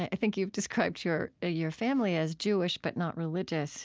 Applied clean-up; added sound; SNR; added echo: none; none; none; none.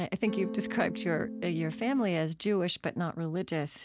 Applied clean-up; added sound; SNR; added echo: none; Electric guitar / Strum; 7 dB; none.